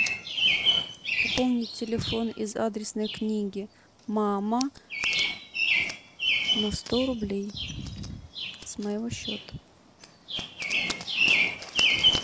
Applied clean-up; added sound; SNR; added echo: none; Bird vocalization, bird call, bird song; -3 dB; none.